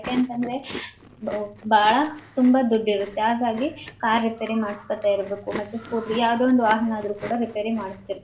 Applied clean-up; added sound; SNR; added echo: none; Chewing, mastication; 17 dB; reverberation time 0.4 s.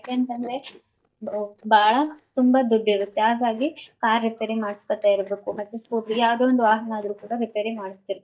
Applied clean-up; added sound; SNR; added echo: neural mask model DeepFilterNet 3.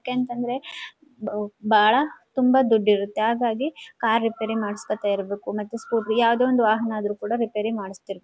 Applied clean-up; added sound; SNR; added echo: none; none; none; none.